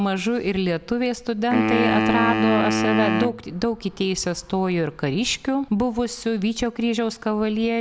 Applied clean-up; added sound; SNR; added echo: none; Wind instrument, woodwind instrument; 0 dB; none.